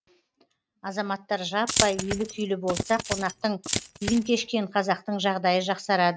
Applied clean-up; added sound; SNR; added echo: neural mask model RNNoise.